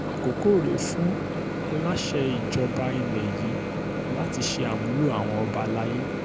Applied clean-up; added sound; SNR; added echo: none; Microwave oven; 1 dB; none.